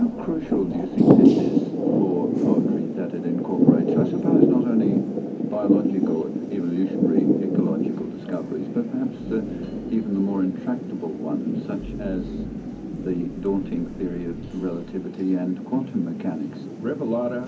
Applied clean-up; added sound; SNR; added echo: none; Thunder / Rain; -3 dB; reverberation time 0.4 s.